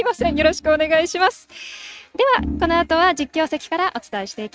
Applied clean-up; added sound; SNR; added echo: neural mask model RNNoise.